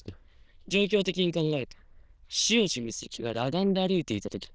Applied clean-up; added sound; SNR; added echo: neural diffusion model UNIVERSE++.